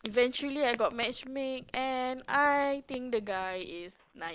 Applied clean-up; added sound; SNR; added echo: neural mask model Resemble Enhance denoiser.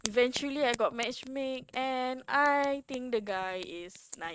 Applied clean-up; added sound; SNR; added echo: neural mask model RNNoise.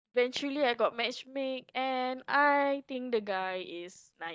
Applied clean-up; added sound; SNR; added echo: neural mask model DeepFilterNet 3.